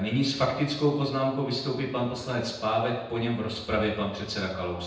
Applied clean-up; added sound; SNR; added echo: none; none; none; reverberation time 0.9 s.